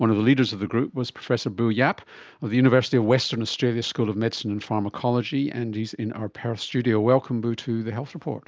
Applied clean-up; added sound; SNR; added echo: none; none; none; none.